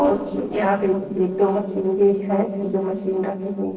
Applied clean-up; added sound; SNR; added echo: neural separator model SepFormer DNS4.